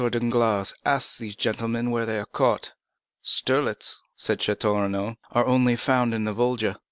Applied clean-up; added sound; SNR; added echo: none; none; none; none.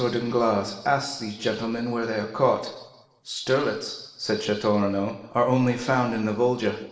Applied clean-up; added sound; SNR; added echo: none; none; none; reverberation time 1.0 s.